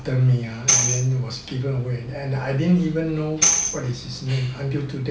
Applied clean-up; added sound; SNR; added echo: none; Tambourine; 2 dB; none.